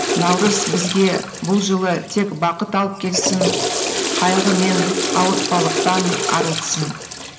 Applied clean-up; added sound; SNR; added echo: none; Toilet flush / Water; 2 dB; reverberation time 1.3 s.